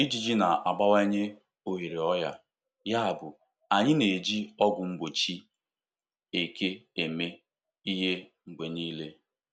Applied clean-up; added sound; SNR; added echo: none; none; none; none.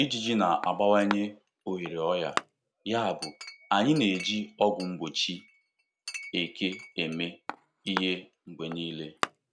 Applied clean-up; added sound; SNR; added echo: none; Chink, clink; 12 dB; none.